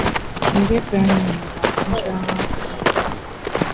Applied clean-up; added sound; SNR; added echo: none; Walk, footsteps; -1 dB; none.